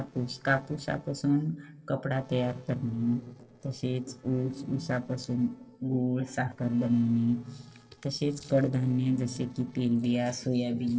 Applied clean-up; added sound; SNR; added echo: neural separator model SepFormer DNS4.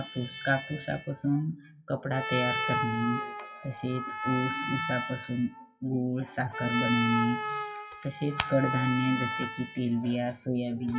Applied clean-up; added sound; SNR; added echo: classical method WPE with log-MMSE.